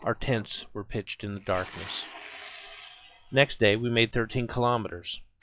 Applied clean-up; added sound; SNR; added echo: classical method log-MMSE.